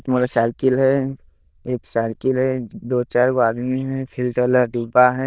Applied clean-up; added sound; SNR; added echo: neural diffusion model UNIVERSE++.